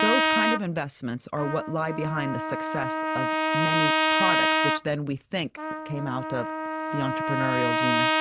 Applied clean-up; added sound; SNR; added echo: none; Trumpet; -4 dB; none.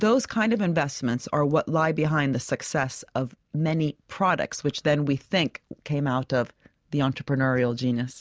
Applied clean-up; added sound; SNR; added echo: none; none; none; none.